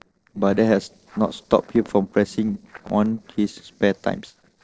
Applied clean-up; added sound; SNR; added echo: neural separator model SepFormer DNS4.